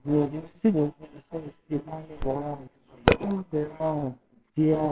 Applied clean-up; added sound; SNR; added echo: neural separator model SepFormer WHAMR!.